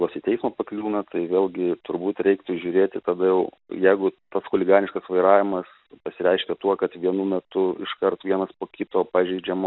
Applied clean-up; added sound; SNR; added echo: none; none; none; none.